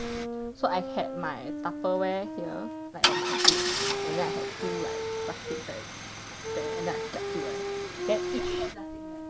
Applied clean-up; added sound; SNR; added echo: none; Wind instrument, woodwind instrument + Idling / Engine starting / Car; -4 dB; none.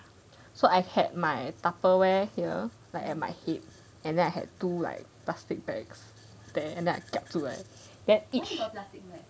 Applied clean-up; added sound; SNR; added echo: none; none; none; none.